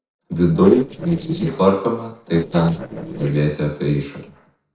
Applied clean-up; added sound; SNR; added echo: neural separator model SepFormer DNS4.